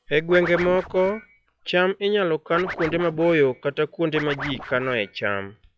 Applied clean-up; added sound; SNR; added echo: classical method log-MMSE.